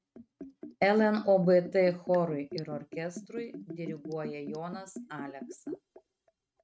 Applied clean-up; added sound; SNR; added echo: neural mask model RNNoise.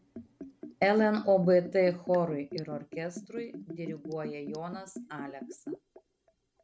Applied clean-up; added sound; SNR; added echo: none; Liquid; 14 dB; none.